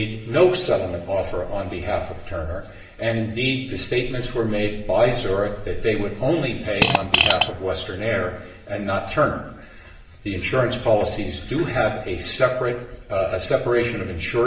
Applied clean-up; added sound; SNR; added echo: none; Fart; -3 dB; reverberation time 0.8 s.